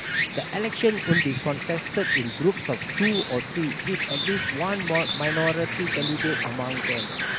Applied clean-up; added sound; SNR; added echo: none; Insect; -2 dB; none.